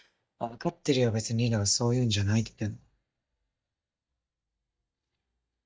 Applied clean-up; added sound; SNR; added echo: neural mask model DeepFilterNet 3.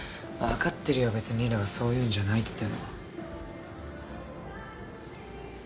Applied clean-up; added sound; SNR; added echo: none; Piano; 20 dB; none.